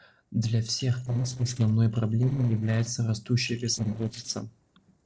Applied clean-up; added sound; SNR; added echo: neural separator model SepFormer DNS4.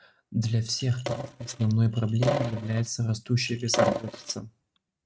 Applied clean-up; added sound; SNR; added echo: neural mask model RNNoise.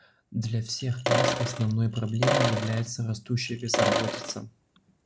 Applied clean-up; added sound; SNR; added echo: none; Sink (filling or washing); -1 dB; none.